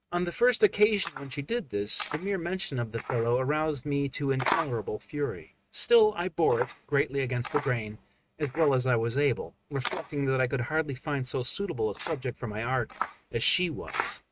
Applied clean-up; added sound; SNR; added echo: neural mask model RNNoise.